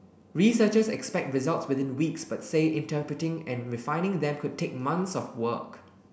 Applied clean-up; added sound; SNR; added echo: none; none; none; none.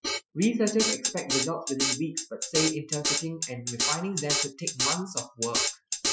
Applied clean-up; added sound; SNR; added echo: classical method Wiener filter.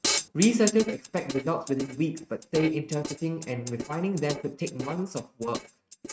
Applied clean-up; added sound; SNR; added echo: neural mask model RNNoise.